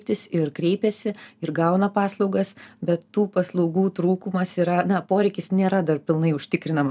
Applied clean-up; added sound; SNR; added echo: none; none; none; none.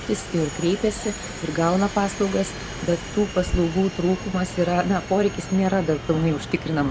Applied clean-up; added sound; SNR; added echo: none; Subway, metro, underground; 10 dB; none.